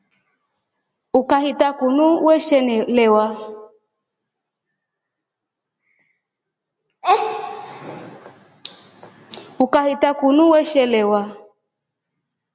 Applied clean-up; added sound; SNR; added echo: none; none; none; none.